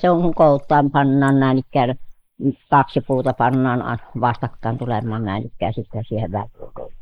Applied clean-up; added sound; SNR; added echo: neural mask model Resemble Enhance denoiser.